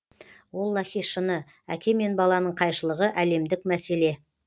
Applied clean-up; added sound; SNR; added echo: none; none; none; none.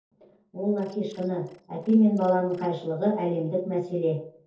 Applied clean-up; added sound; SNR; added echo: neural separator model SepFormer DNS4.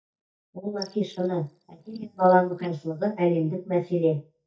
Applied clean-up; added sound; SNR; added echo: neural mask model DeepFilterNet 3.